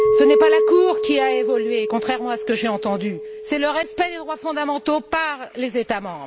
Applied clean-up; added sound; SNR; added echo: none; Chink, clink; 0 dB; none.